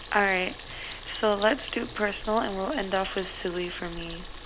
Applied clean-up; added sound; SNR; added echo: none; Idling / Car + Stream; 13 dB; none.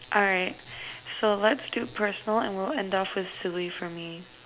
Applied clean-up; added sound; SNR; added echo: none; none; none; none.